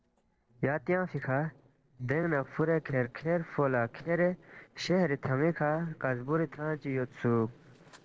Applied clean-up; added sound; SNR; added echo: neural separator model SepFormer DNS4.